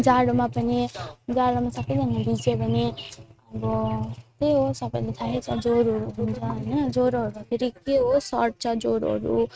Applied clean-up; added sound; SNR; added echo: neural mask model RNNoise.